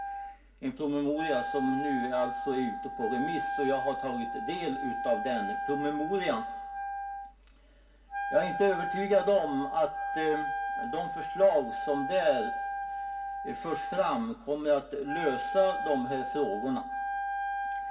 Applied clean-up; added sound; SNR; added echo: none; Wind instrument, woodwind instrument; 4 dB; reverberation time 0.2 s.